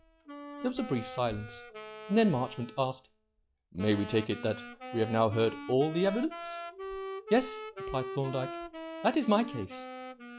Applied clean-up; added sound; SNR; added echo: classical method log-MMSE.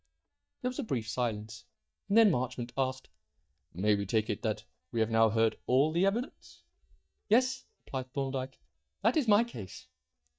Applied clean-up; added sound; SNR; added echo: neural mask model DeepFilterNet 3.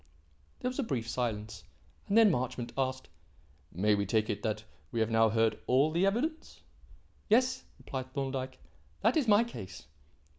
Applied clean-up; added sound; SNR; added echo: none; none; none; none.